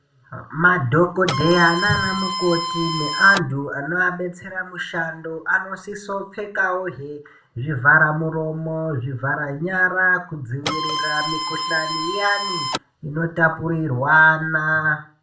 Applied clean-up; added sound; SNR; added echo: none; Printer; 4 dB; reverberation time 0.4 s.